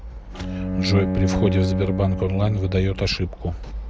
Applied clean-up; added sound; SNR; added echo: none; Bowed string instrument; 4 dB; none.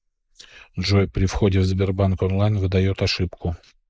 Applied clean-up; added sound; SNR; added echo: neural mask model Resemble Enhance denoiser.